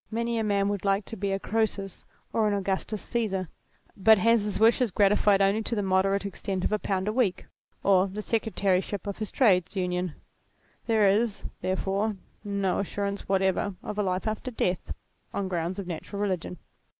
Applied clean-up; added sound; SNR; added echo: none; none; none; none.